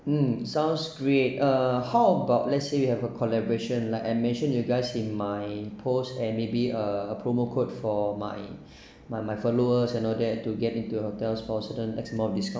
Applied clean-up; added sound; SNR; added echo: none; none; none; none.